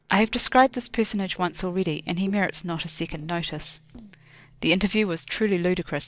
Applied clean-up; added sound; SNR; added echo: neural separator model SepFormer DNS4.